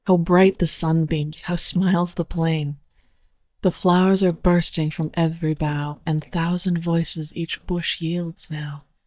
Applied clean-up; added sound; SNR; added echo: neural mask model DeepFilterNet 3.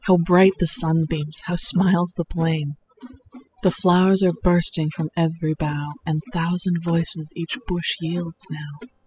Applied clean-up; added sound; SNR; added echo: classical method spectral subtraction.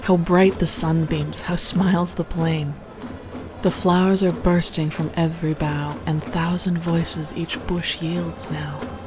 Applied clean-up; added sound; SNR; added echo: none; Crowd; 13 dB; none.